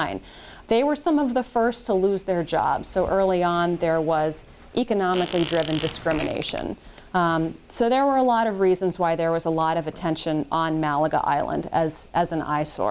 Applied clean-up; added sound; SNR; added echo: none; Fart; 13 dB; none.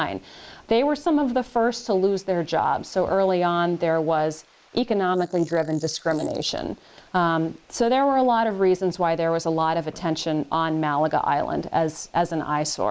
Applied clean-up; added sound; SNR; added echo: neural mask model Resemble Enhance denoiser.